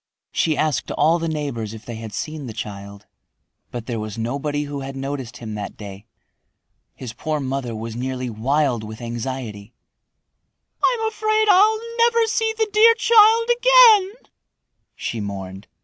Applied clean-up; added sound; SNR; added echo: none; none; none; none.